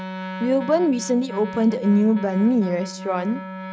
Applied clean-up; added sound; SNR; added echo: neural mask model RNNoise.